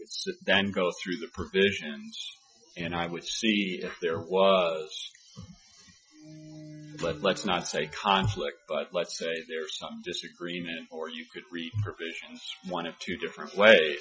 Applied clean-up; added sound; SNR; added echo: classical method Wiener filter.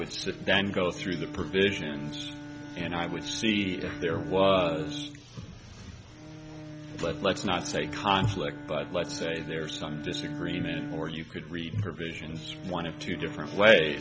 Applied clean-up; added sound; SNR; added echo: none; Bowed string instrument; 10 dB; none.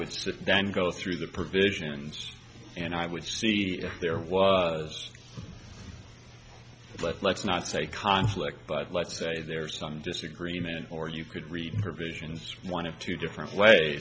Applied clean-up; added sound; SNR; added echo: none; none; none; none.